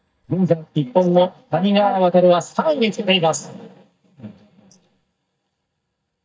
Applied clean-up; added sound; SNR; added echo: neural mask model DeepFilterNet 3.